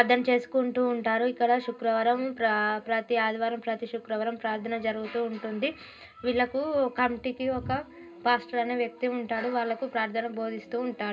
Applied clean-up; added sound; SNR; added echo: none; none; none; reverberation time 0.2 s.